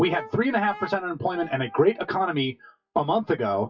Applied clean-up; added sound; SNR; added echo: classical method WPE with log-MMSE.